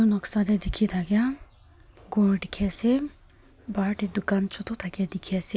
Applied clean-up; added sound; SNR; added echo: none; none; none; none.